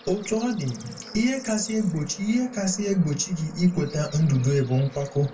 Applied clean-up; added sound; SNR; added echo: none; Bird / Insect / Frog; 19 dB; reverberation time 0.1 s.